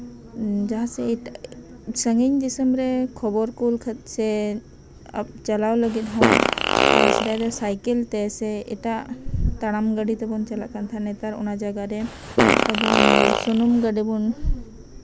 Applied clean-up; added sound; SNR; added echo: none; Fart; -4 dB; none.